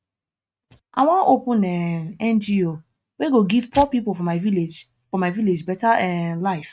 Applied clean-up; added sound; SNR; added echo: neural mask model RNNoise.